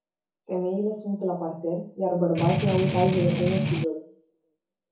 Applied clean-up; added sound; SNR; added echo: none; Strum; -1 dB; reverberation time 0.6 s.